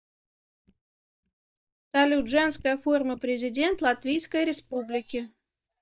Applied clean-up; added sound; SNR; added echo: neural mask model DeepFilterNet 3.